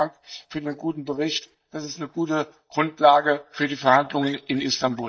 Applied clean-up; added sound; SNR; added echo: neural mask model DeepFilterNet 3.